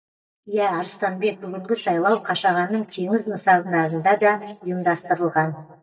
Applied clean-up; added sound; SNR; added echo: neural mask model DeepFilterNet 3.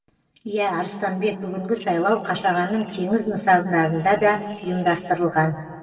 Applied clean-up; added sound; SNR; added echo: neural separator model SepFormer DNS4.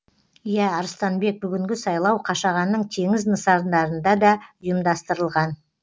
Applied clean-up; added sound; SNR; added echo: none; none; none; none.